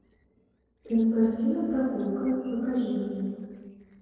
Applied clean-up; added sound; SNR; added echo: neural separator model SepFormer DNS4.